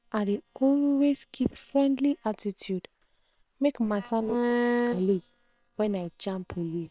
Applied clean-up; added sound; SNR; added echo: neural separator model SepFormer WHAM!.